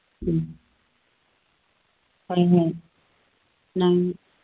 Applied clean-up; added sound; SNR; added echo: neural mask model Resemble Enhance denoiser.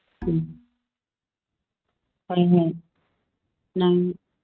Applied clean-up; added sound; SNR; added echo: neural mask model RNNoise.